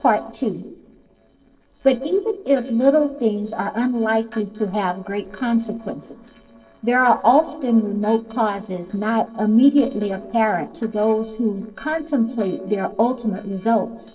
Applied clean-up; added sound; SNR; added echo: neural separator model SepFormer DNS4.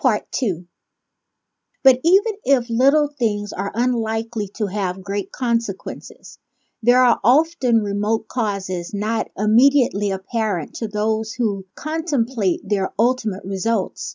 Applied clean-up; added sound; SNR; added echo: none; none; none; none.